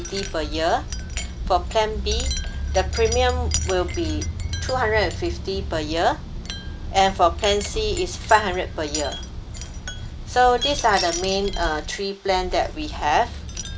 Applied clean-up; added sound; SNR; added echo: none; Wind chime; 5 dB; none.